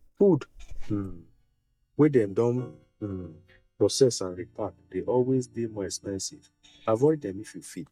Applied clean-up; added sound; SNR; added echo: neural mask model DeepFilterNet 3.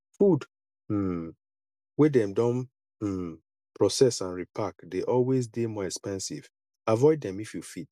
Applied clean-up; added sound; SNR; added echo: none; none; none; none.